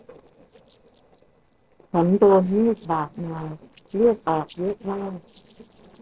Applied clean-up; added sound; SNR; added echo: neural separator model SepFormer DNS4.